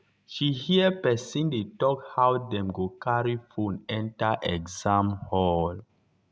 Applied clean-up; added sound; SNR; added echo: none; none; none; none.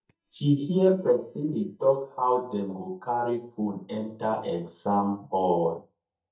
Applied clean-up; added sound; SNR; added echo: neural mask model DeepFilterNet 3.